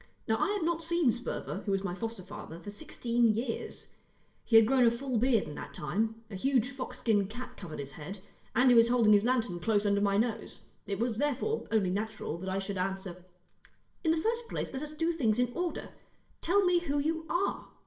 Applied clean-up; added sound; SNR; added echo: none; none; none; reverberation time 0.5 s.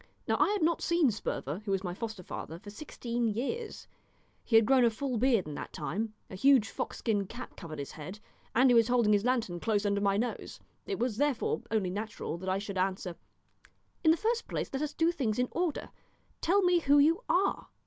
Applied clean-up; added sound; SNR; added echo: none; none; none; none.